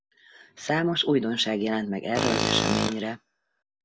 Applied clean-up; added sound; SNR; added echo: none; Tools; 0 dB; none.